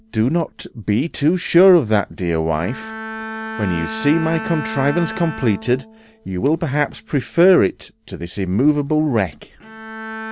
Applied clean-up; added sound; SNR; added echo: none; Bowed string instrument; 13 dB; none.